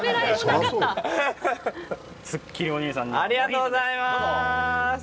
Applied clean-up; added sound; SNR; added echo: none; none; none; none.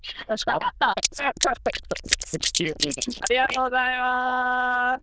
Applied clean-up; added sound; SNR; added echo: neural diffusion model UNIVERSE++.